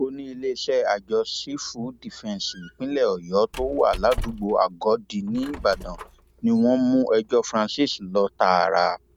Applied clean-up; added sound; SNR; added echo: none; Squeak; 18 dB; none.